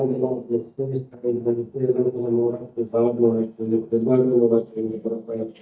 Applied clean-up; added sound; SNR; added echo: neural mask model DeepFilterNet 3.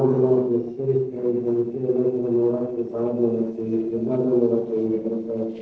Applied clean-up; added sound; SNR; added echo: neural separator model SepFormer DNS4.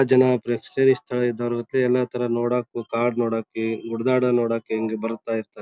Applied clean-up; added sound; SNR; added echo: none; none; none; none.